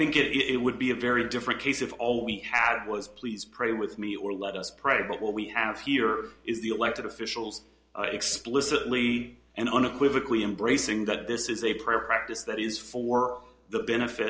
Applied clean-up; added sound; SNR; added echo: none; none; none; none.